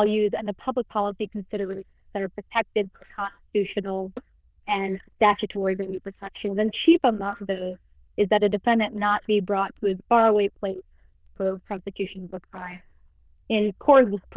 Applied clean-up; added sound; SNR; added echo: neural diffusion model UNIVERSE++.